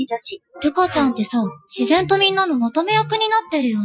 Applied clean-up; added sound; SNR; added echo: classical method Wiener filter.